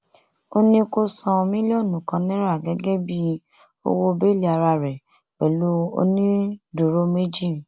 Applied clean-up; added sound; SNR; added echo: none; none; none; none.